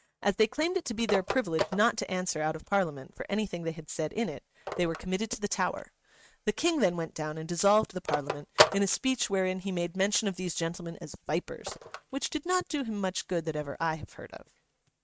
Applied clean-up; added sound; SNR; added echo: neural mask model RNNoise.